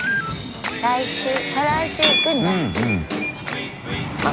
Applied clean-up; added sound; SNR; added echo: none; Hammer / Chink, clink; 5 dB; none.